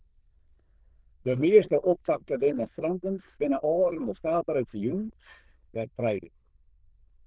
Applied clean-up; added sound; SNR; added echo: neural diffusion model UNIVERSE++.